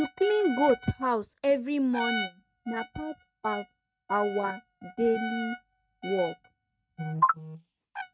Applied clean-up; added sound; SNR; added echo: neural mask model RNNoise.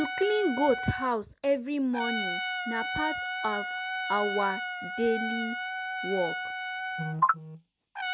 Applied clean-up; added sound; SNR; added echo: none; Trumpet; 4 dB; none.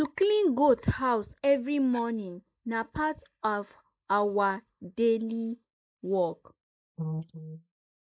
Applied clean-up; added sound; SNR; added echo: neural mask model Resemble Enhance denoiser.